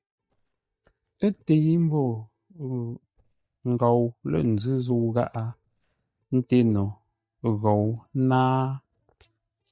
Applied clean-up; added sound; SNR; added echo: neural mask model DeepFilterNet 3.